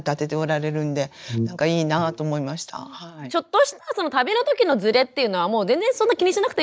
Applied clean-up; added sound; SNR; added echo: neural mask model DeepFilterNet 3.